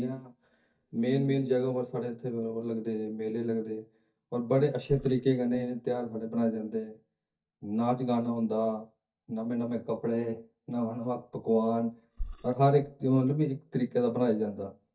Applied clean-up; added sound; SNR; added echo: neural mask model DeepFilterNet 3.